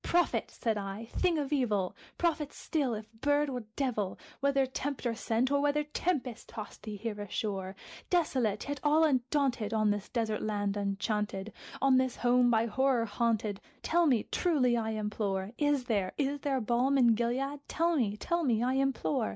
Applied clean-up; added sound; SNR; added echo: none; none; none; none.